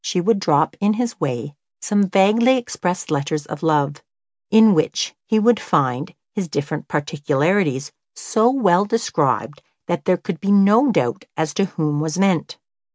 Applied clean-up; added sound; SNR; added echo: none; none; none; none.